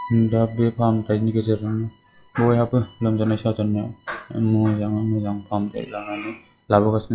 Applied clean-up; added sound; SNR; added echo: classical method log-MMSE.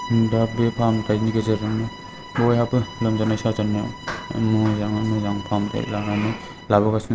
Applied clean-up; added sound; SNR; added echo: none; Bowed string instrument; 17 dB; none.